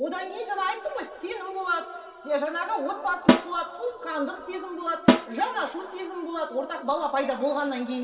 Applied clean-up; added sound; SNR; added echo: none; Snare drum; -3 dB; reverberation time 2.2 s.